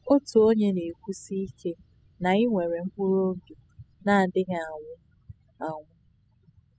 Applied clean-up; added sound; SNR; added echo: classical method spectral subtraction.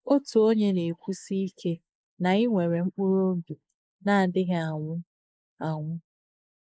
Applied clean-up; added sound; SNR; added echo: neural mask model Resemble Enhance denoiser.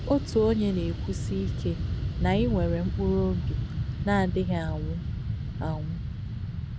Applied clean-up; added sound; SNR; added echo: none; Fixed-wing aircraft, airplane; 1 dB; none.